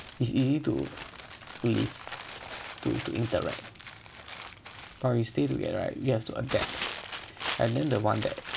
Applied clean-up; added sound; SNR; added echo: none; Crumpling, crinkling; 9 dB; none.